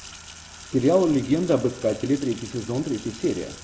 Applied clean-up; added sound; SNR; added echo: none; Sink (filling or washing); 18 dB; none.